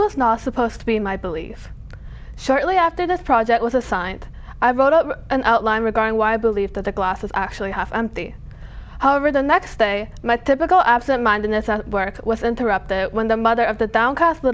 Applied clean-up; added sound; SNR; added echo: none; none; none; none.